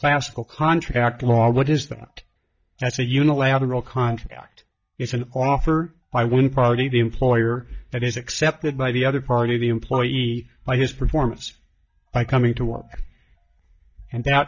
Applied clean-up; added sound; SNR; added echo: neural mask model DeepFilterNet 3.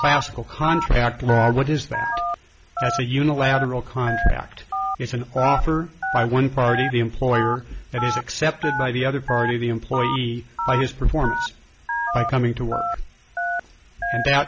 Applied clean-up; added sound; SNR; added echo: none; Telephone; 6 dB; none.